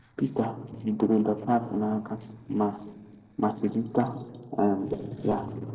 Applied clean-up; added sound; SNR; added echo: neural separator model SepFormer DNS4.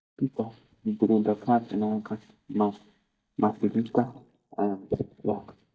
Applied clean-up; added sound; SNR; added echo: neural mask model DeepFilterNet 3.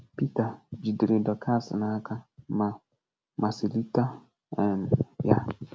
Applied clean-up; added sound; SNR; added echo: none; none; none; none.